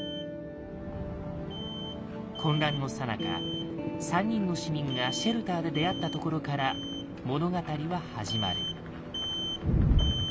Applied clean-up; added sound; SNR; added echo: none; Alarm; 10 dB; none.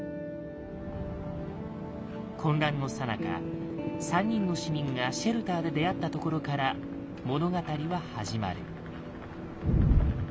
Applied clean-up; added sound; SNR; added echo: none; none; none; none.